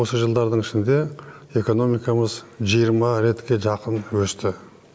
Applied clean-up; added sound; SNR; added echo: none; none; none; none.